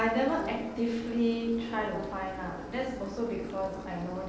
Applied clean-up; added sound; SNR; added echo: none; Brass instrument + Engine; 11 dB; none.